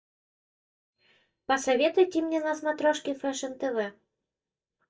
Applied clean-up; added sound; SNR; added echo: neural mask model DeepFilterNet 3.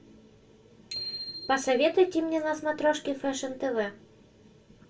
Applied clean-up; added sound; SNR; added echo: none; Bicycle bell; 14 dB; reverberation time 0.2 s.